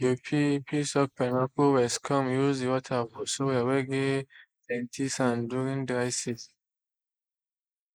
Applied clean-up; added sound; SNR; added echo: neural mask model Resemble Enhance denoiser.